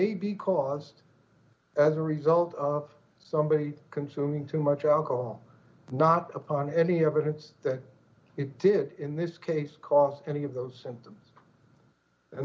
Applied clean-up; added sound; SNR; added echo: none; none; none; none.